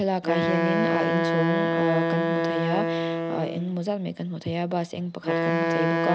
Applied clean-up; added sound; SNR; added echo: none; Wind instrument, woodwind instrument; -2 dB; none.